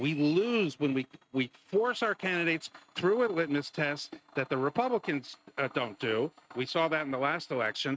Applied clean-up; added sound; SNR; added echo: neural mask model RNNoise.